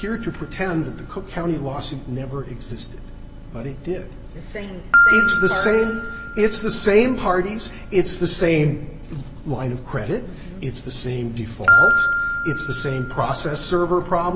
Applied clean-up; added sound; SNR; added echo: none; Piano; 1 dB; none.